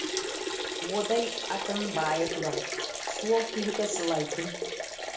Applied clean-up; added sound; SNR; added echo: none; Liquid; 2 dB; reverberation time 0.6 s.